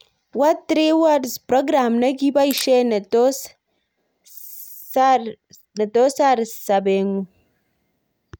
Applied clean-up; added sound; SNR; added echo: none; Crackle; 15 dB; none.